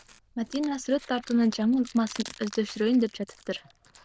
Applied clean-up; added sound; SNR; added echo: neural diffusion model UNIVERSE++.